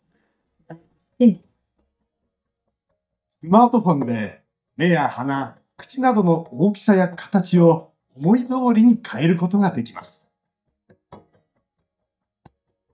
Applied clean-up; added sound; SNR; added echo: neural mask model DeepFilterNet 3.